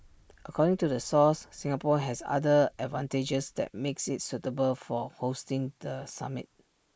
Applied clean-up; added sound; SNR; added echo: neural mask model Resemble Enhance denoiser.